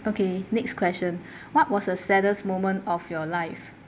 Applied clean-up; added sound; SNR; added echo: none; none; none; none.